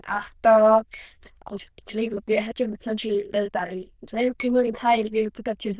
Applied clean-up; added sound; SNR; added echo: neural diffusion model UNIVERSE++.